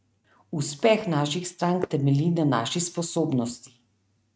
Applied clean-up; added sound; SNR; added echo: neural mask model RNNoise.